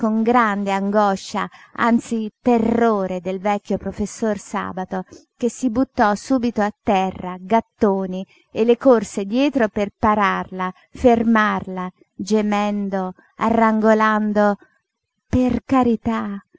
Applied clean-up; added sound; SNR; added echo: none; none; none; none.